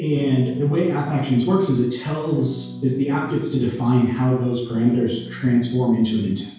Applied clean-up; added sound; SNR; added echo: none; Electric guitar / Strum; 15 dB; reverberation time 0.6 s.